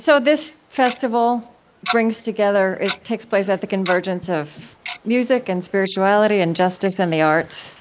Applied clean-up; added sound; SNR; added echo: neural mask model Resemble Enhance denoiser.